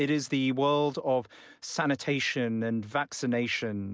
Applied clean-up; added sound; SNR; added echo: none; none; none; none.